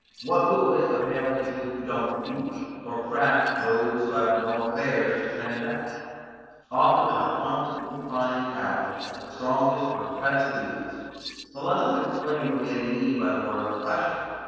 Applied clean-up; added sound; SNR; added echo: neural separator model SepFormer DNS4.